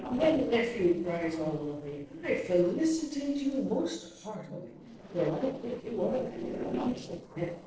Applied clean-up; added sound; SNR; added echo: neural separator model SepFormer DNS4.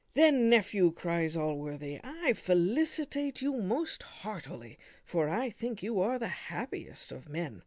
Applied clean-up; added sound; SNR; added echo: none; none; none; none.